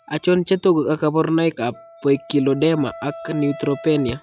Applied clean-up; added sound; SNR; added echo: classical method log-MMSE.